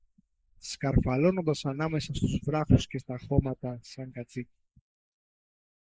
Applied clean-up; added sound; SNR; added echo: neural mask model Resemble Enhance denoiser.